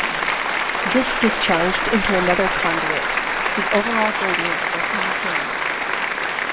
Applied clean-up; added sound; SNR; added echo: none; Applause; -3 dB; reverberation time 1.5 s.